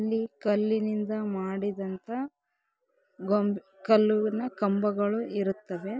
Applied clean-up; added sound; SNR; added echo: none; none; none; none.